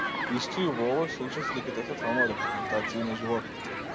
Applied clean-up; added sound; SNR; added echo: none; Human group actions; 1 dB; none.